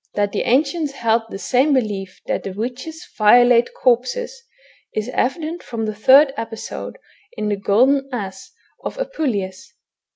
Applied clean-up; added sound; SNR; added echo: none; none; none; none.